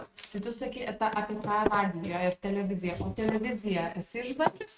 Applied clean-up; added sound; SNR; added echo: neural mask model RNNoise.